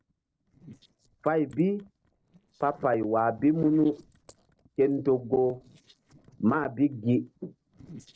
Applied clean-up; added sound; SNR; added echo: neural separator model SepFormer DNS4.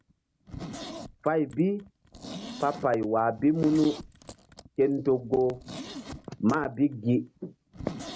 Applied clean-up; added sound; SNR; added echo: none; Zipper (clothing); 15 dB; none.